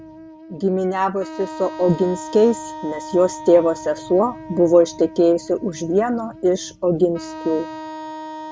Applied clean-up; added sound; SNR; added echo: none; Wind instrument, woodwind instrument; 15 dB; none.